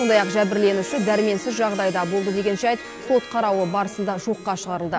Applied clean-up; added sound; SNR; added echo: none; Harp; 13 dB; none.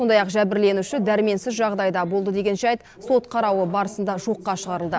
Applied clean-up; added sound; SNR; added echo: none; none; none; none.